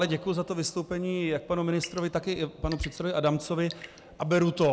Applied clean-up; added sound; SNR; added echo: none; Drip / Sink (filling or washing) / Water tap, faucet / Water; 19 dB; none.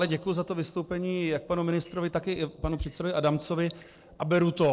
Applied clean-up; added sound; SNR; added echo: neural separator model SepFormer DNS4.